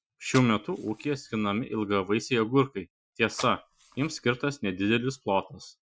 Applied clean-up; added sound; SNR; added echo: classical method Wiener filter.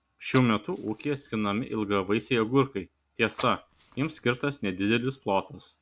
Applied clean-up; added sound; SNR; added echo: none; Fire; 19 dB; none.